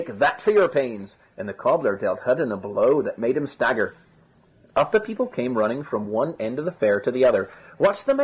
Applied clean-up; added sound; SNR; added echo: none; none; none; none.